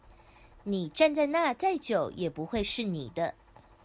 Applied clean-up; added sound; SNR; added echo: none; none; none; none.